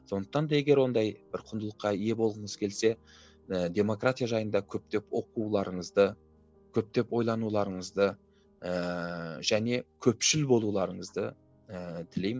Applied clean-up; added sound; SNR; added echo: none; none; none; none.